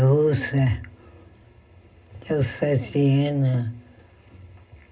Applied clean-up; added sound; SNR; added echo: none; none; none; reverberation time 0.2 s.